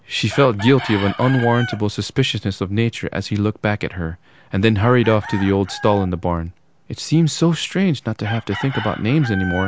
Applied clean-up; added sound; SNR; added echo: none; Chicken, rooster; 14 dB; none.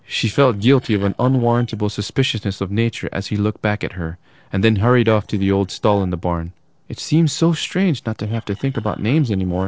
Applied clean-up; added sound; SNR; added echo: neural separator model SepFormer DNS4.